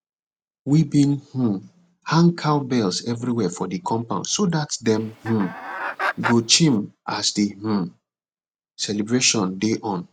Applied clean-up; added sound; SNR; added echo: none; Chicken, rooster; 8 dB; none.